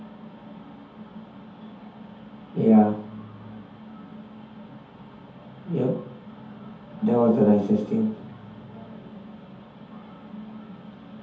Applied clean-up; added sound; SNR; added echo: none; none; none; reverberation time 0.6 s.